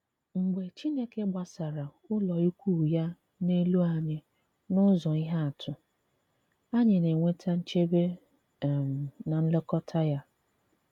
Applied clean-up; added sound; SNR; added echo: none; none; none; none.